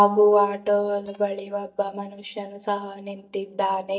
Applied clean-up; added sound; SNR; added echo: neural mask model DeepFilterNet 3.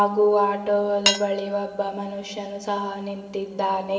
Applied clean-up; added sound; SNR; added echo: none; Cutlery, silverware / Dishes, pots, and pans; 7 dB; reverberation time 2.7 s.